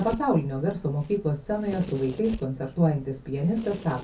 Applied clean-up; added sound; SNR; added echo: none; Domestic sounds, home sounds; 16 dB; reverberation time 0.3 s.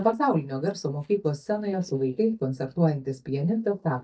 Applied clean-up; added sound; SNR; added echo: neural mask model DeepFilterNet 3.